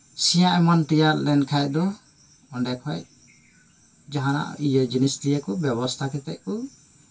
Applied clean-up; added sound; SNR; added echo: none; none; none; reverberation time 0.1 s.